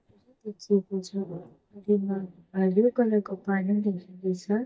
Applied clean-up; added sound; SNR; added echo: neural mask model DeepFilterNet 3.